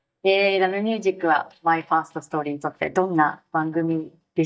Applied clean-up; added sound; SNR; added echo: neural mask model DeepFilterNet 3.